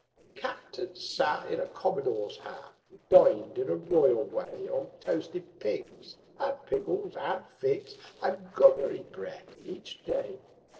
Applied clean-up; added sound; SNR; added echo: neural separator model SepFormer DNS4.